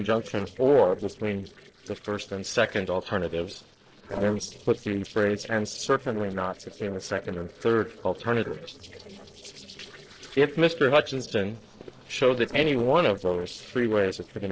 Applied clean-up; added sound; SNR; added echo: neural separator model SepFormer DNS4.